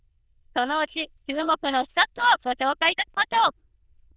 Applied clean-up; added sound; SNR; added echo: neural diffusion model UNIVERSE++.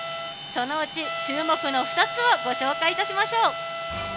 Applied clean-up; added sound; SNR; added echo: none; Trumpet; 7 dB; none.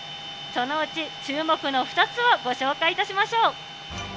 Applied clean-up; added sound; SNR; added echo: none; none; none; none.